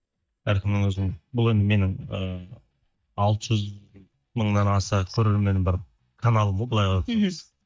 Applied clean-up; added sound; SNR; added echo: neural mask model DeepFilterNet 3.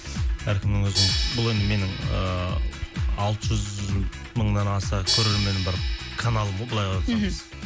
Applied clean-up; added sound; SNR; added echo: none; Crash cymbal; 8 dB; none.